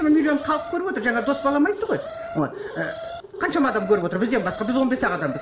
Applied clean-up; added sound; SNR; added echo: none; Alarm; 11 dB; reverberation time 1.2 s.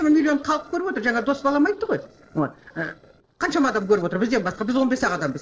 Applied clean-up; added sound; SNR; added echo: neural separator model SepFormer DNS4.